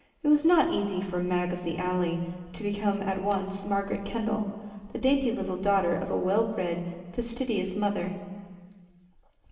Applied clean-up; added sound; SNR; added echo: none; none; none; reverberation time 1.9 s.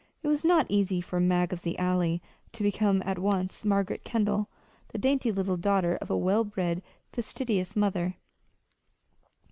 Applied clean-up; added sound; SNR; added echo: none; none; none; none.